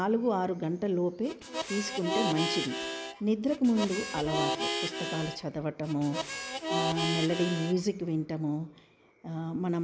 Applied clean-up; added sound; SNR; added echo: none; Harmonica; 3 dB; none.